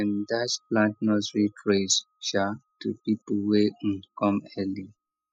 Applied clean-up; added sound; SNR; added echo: classical method spectral subtraction.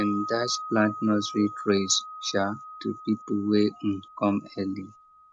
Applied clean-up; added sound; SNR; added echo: none; Wind chime; 13 dB; none.